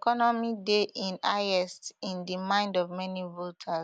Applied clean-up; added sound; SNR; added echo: none; none; none; none.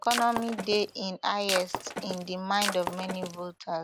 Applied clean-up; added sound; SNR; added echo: none; Shatter; 5 dB; none.